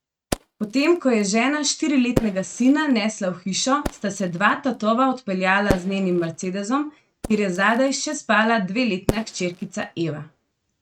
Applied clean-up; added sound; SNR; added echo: neural mask model RNNoise.